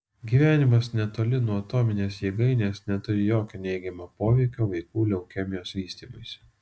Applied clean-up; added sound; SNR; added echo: none; none; none; none.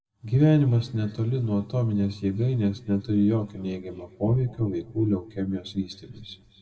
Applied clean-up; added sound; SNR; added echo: none; none; none; reverberation time 1.8 s.